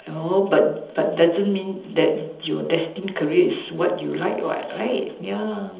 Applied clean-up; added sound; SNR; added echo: none; none; none; reverberation time 1.2 s.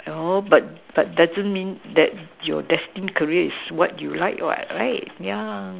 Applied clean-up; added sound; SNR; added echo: none; none; none; none.